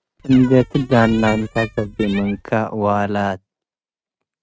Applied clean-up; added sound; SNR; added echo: neural mask model RNNoise.